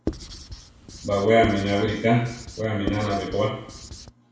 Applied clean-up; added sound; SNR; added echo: none; Writing; 11 dB; reverberation time 0.6 s.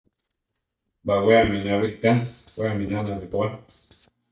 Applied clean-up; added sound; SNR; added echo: neural mask model DeepFilterNet 3.